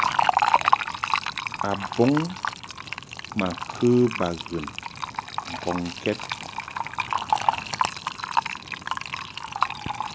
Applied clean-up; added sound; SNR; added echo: none; Fill (with liquid); -2 dB; none.